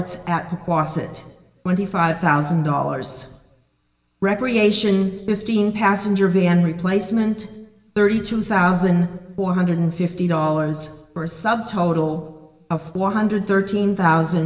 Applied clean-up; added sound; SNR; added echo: none; none; none; reverberation time 1.0 s.